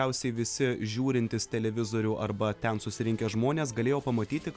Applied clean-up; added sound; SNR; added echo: none; none; none; none.